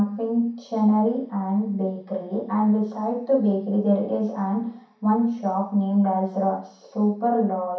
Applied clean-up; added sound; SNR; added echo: none; none; none; reverberation time 0.6 s.